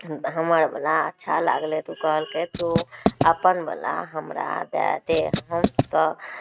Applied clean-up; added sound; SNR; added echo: neural mask model RNNoise.